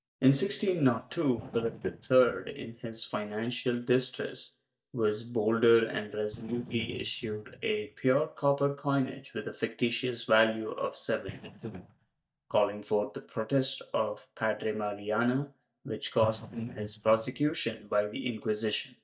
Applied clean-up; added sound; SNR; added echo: neural mask model DeepFilterNet 3.